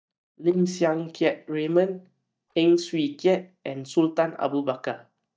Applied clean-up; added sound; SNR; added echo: neural mask model DeepFilterNet 3.